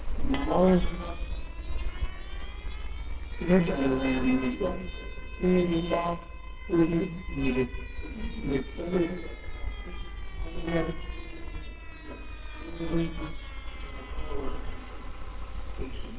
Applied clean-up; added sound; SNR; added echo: neural separator model SepFormer WHAMR!.